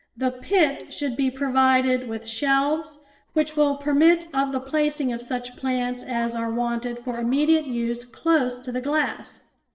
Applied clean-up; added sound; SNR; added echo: neural separator model SepFormer DNS4.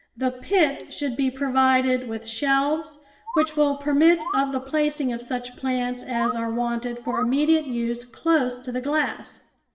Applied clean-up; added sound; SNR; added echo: none; Bird; 12 dB; reverberation time 0.7 s.